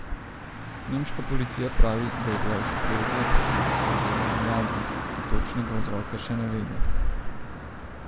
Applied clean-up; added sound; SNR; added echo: none; Car; 4 dB; none.